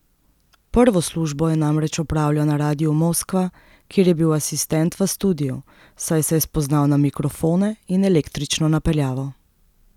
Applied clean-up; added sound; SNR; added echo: none; none; none; none.